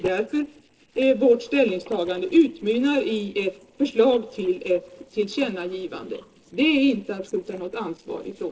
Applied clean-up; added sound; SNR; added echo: neural separator model SepFormer DNS4.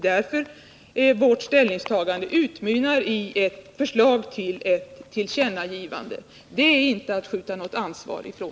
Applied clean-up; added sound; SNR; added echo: none; none; none; none.